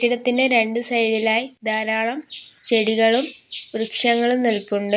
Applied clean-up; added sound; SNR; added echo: none; none; none; none.